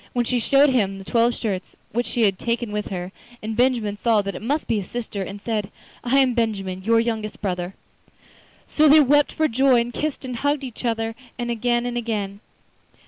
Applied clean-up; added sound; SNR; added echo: none; none; none; none.